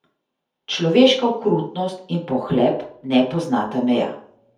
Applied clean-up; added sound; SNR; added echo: none; none; none; reverberation time 0.5 s.